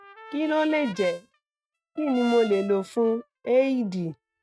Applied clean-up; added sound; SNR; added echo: neural mask model RNNoise.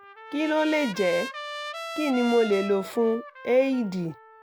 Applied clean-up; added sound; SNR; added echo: none; Trumpet; 12 dB; none.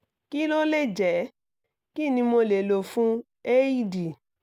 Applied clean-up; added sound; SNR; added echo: none; none; none; none.